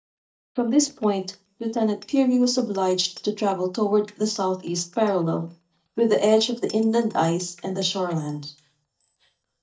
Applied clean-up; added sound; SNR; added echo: neural mask model DeepFilterNet 3.